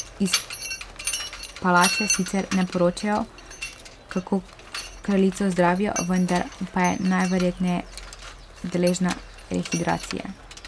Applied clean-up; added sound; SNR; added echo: none; Mechanisms; 8 dB; none.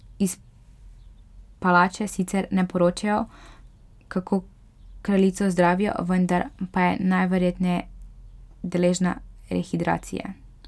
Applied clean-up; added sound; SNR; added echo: none; none; none; none.